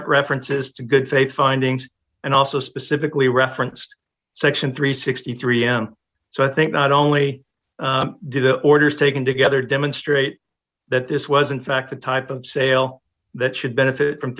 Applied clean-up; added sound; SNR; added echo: none; none; none; none.